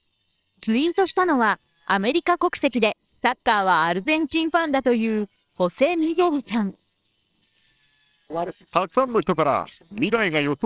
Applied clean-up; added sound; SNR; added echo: neural separator model SepFormer WHAMR!.